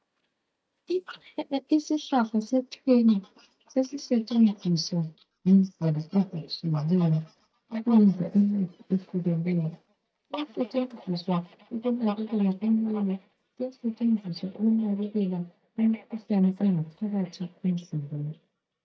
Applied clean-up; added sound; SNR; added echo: neural mask model DeepFilterNet 3.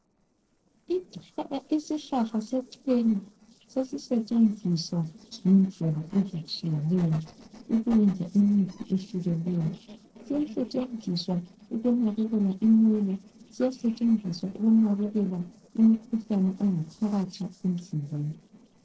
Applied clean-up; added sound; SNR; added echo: neural separator model SepFormer DNS4.